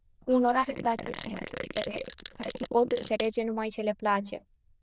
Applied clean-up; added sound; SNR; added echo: neural diffusion model UNIVERSE++.